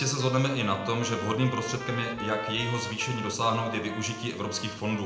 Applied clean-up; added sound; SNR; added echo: none; Trumpet; 10 dB; reverberation time 0.7 s.